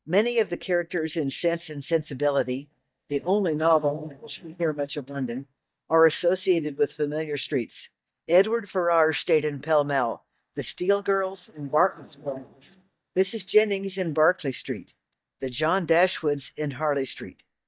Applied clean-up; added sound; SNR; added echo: neural mask model DeepFilterNet 3.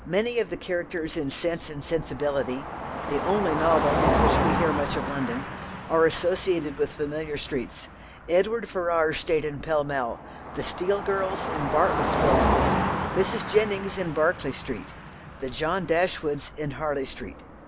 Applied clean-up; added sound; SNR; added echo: none; Car passing by; 2 dB; none.